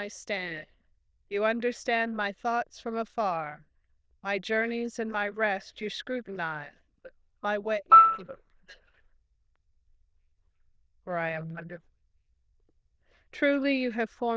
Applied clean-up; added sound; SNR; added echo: neural diffusion model UNIVERSE++.